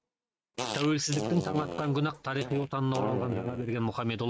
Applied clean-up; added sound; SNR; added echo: neural mask model RNNoise.